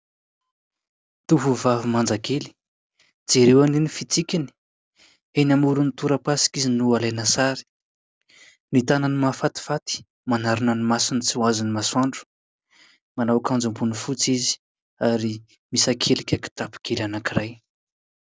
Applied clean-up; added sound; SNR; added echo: none; none; none; none.